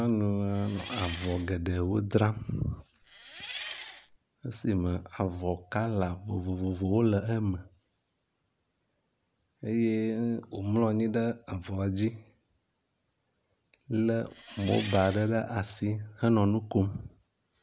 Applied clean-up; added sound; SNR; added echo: none; Engine; 10 dB; none.